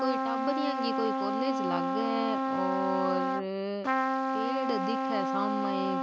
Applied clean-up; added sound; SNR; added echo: none; Trumpet; -4 dB; none.